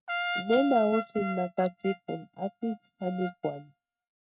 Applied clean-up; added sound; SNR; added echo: neural mask model RNNoise.